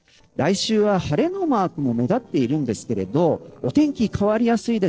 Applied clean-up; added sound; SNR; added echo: neural separator model SepFormer DNS4.